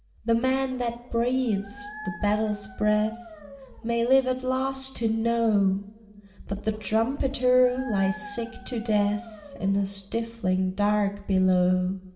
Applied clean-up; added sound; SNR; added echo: none; Dog; 18 dB; reverberation time 2.0 s.